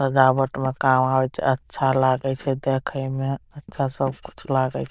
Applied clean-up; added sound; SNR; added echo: neural diffusion model UNIVERSE++.